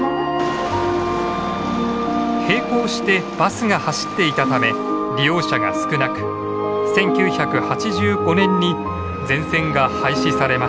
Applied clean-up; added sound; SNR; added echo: none; none; none; none.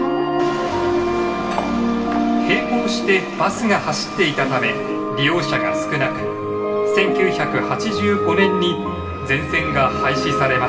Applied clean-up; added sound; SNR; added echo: none; Cutlery, silverware; 14 dB; reverberation time 2.0 s.